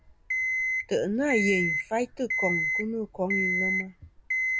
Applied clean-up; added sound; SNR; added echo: none; Alarm; -1 dB; none.